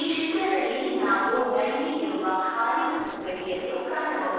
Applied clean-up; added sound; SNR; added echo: neural separator model SepFormer DNS4.